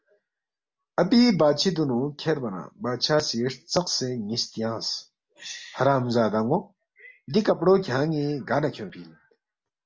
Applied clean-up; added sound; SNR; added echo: none; none; none; none.